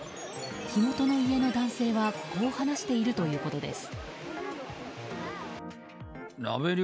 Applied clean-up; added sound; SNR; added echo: none; Chime; 19 dB; none.